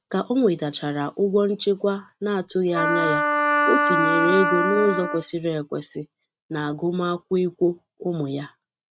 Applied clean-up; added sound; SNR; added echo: neural mask model RNNoise.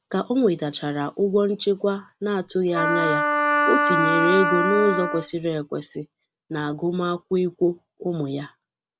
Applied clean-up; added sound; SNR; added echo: none; Wind instrument, woodwind instrument; -2 dB; none.